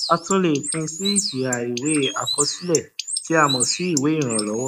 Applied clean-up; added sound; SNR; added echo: neural mask model Resemble Enhance denoiser.